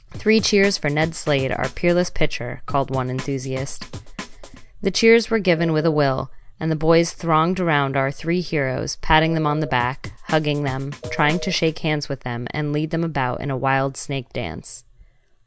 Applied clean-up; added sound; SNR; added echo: none; Telephone + Drum; 15 dB; none.